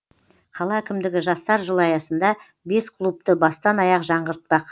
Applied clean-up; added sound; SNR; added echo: none; none; none; none.